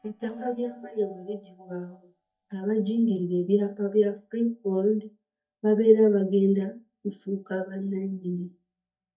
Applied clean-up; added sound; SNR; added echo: neural mask model DeepFilterNet 3.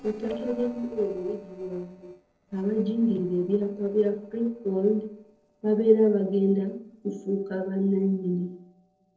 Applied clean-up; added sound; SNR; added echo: neural separator model SepFormer DNS4.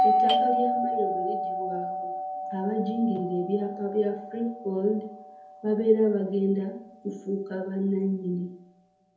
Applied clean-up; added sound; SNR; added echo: none; Doorbell; 2 dB; reverberation time 0.7 s.